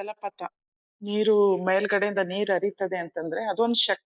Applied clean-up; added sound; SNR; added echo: neural mask model Resemble Enhance denoiser.